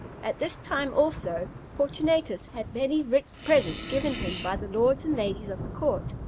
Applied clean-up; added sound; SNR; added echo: none; Thunder / Rain + Fart; 10 dB; none.